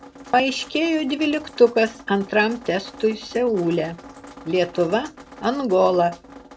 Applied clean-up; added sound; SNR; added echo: none; Drip; 20 dB; none.